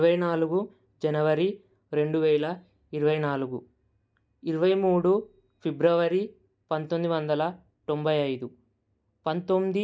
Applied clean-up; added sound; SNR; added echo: none; none; none; none.